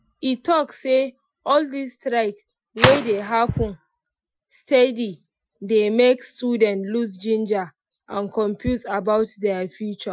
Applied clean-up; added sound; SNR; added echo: classical method Wiener filter.